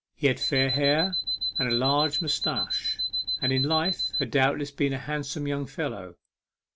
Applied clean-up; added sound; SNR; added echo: none; Alarm; 1 dB; none.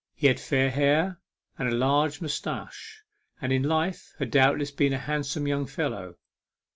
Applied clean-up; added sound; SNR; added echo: none; none; none; none.